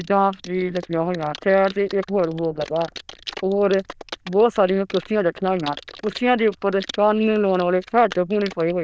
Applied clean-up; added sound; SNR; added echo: neural diffusion model UNIVERSE++.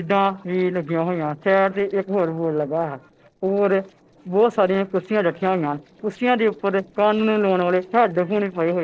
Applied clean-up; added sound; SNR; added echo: neural separator model SepFormer DNS4.